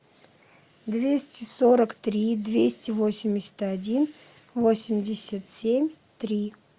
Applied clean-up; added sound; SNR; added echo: none; none; none; none.